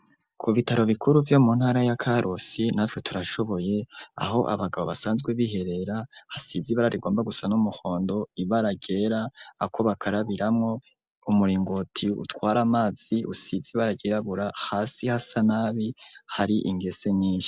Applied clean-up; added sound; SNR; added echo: none; none; none; none.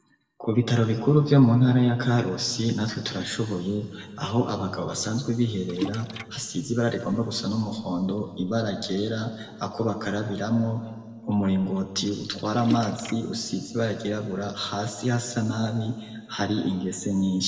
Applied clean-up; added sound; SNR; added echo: neural separator model SepFormer DNS4.